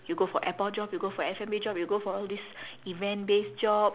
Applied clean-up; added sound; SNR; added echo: none; none; none; none.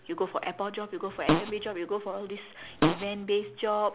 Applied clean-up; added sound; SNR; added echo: none; Fart; -4 dB; none.